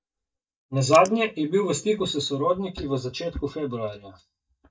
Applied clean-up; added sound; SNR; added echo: neural mask model DeepFilterNet 3.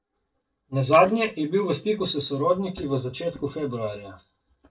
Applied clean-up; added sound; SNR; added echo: neural separator model SepFormer DNS4.